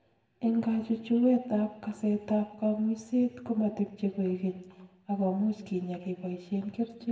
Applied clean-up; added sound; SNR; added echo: none; none; none; reverberation time 0.8 s.